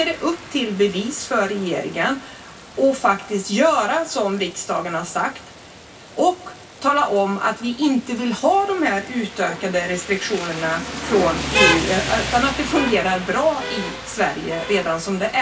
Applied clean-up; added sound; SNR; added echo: none; Rain; 8 dB; reverberation time 0.1 s.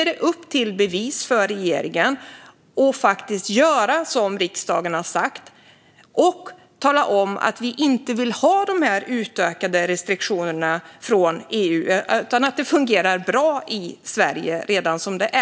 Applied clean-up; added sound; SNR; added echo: none; none; none; none.